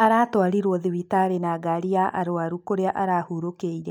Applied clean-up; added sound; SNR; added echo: none; none; none; none.